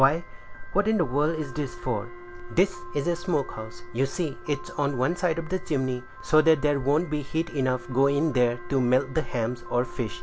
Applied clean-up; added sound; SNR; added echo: none; Piano + Wind instrument, woodwind instrument; 18 dB; none.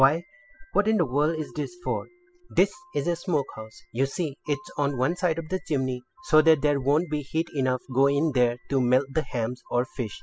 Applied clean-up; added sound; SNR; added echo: classical method spectral subtraction.